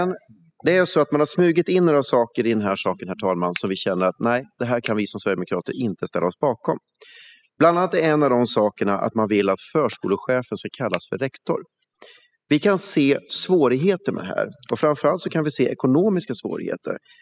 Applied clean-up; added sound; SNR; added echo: classical method spectral subtraction.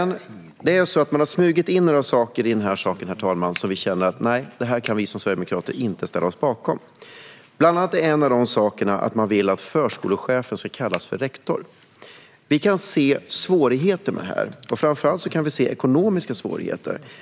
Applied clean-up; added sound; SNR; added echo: none; Finger snapping + Bird vocalization, bird call, bird song; 19 dB; none.